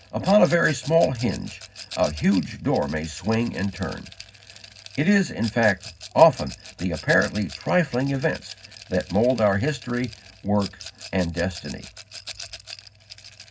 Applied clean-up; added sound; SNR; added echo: none; Rattle; 18 dB; reverberation time 0.4 s.